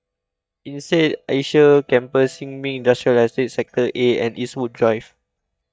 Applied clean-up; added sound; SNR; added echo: neural mask model DeepFilterNet 3.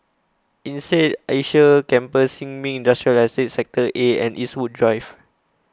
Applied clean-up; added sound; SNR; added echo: none; none; none; none.